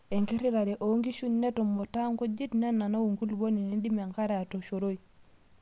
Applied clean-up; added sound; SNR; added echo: none; none; none; none.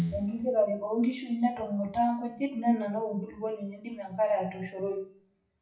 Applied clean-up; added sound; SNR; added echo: classical method WPE with log-MMSE.